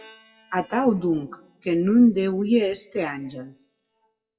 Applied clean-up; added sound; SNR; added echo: classical method WPE with log-MMSE.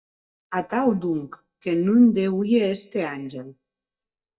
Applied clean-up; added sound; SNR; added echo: neural mask model DeepFilterNet 3.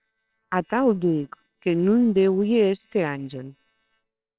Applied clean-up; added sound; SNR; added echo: neural separator model SepFormer WHAMR!.